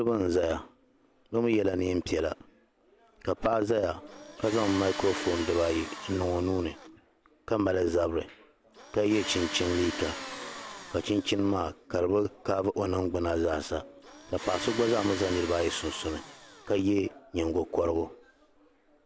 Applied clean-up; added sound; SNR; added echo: none; Tools; 11 dB; none.